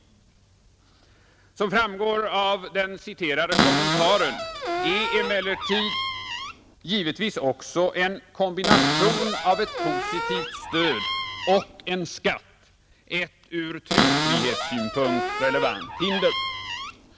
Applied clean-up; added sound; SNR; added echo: none; Cupboard open or close; -1 dB; none.